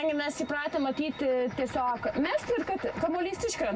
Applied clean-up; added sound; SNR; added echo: none; Writing; 18 dB; reverberation time 0.4 s.